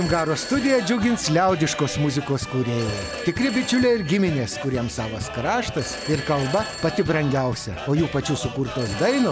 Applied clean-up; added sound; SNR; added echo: none; Telephone; 16 dB; none.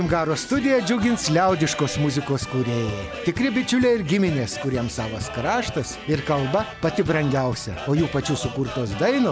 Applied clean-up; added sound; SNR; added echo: none; none; none; none.